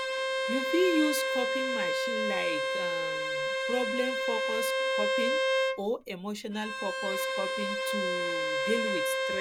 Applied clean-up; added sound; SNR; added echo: none; Bowed string instrument; -4 dB; none.